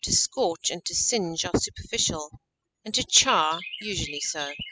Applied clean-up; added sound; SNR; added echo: classical method spectral subtraction.